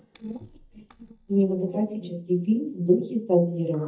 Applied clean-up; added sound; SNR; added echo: neural mask model DeepFilterNet 3.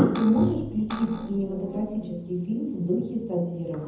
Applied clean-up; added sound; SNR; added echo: none; Cutlery, silverware; 13 dB; reverberation time 0.8 s.